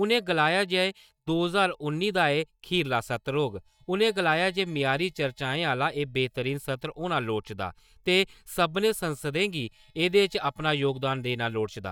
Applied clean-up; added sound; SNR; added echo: neural mask model DeepFilterNet 3.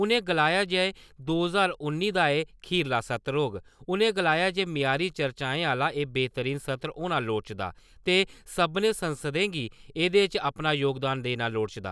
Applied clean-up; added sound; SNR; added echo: none; none; none; none.